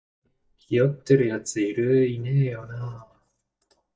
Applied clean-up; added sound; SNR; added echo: neural mask model DeepFilterNet 3.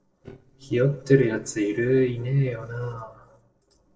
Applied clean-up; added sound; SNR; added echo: neural separator model SepFormer DNS4.